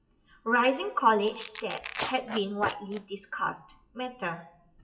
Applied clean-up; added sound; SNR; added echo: classical method WPE with log-MMSE.